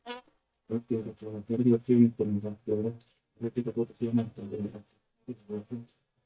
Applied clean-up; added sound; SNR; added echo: neural mask model DeepFilterNet 3.